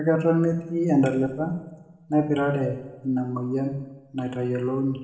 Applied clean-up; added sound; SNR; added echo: none; none; none; reverberation time 0.9 s.